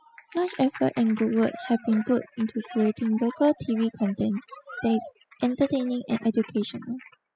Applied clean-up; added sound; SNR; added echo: classical method spectral subtraction.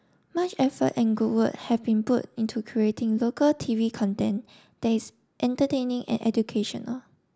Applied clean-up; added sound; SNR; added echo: none; none; none; none.